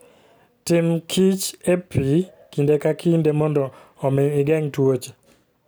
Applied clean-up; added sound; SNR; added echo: none; none; none; none.